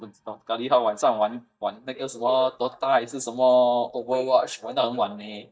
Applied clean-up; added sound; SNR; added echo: neural mask model DeepFilterNet 3.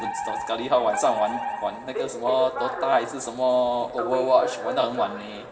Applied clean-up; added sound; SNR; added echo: none; Alarm; 7 dB; reverberation time 2.6 s.